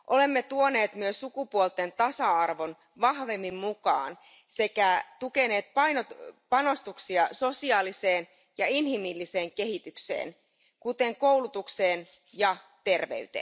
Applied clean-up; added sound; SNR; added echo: none; none; none; none.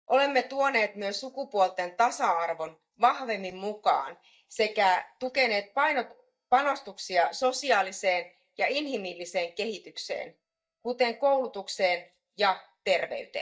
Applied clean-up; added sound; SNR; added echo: neural mask model DeepFilterNet 3.